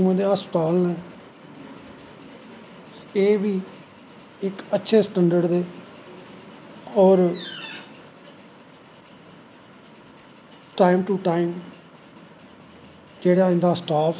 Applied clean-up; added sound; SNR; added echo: none; none; none; none.